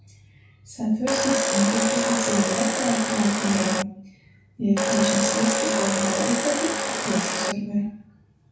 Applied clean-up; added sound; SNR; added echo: none; Domestic sounds, home sounds; -1 dB; reverberation time 0.6 s.